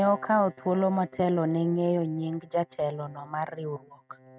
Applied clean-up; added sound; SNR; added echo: neural mask model RNNoise.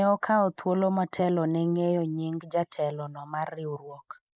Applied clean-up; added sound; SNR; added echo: neural mask model Resemble Enhance denoiser.